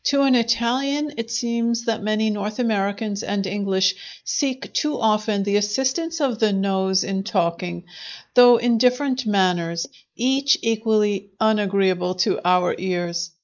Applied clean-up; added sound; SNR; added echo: neural mask model Resemble Enhance denoiser.